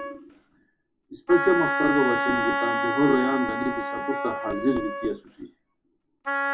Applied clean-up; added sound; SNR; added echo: none; Wind instrument, woodwind instrument; 2 dB; reverberation time 0.1 s.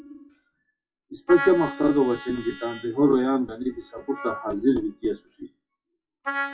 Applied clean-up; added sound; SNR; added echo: classical method WPE with log-MMSE.